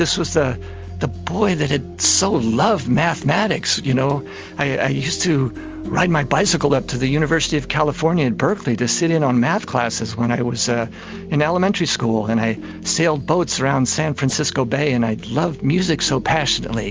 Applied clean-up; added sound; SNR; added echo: none; none; none; none.